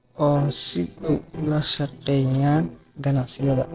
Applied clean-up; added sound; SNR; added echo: neural separator model SepFormer DNS4.